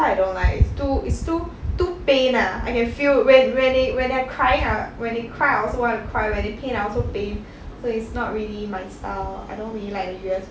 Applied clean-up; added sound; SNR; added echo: none; none; none; none.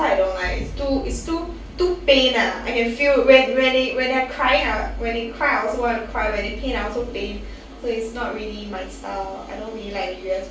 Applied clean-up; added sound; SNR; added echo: none; none; none; reverberation time 0.3 s.